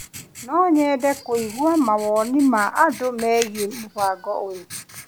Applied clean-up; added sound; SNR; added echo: none; Writing; 17 dB; none.